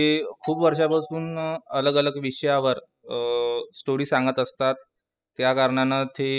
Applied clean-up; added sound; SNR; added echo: classical method spectral subtraction.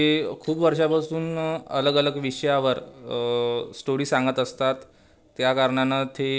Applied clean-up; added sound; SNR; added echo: neural separator model SepFormer DNS4.